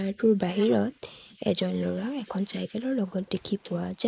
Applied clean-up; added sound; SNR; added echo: neural mask model Resemble Enhance denoiser.